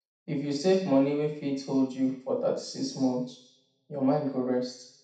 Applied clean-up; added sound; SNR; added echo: none; none; none; reverberation time 0.7 s.